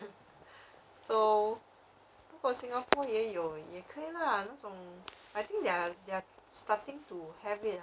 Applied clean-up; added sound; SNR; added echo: none; none; none; none.